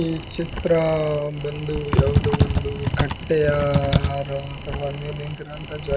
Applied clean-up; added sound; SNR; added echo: none; Typing; 0 dB; none.